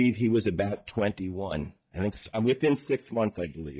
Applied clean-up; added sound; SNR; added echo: neural mask model DeepFilterNet 3.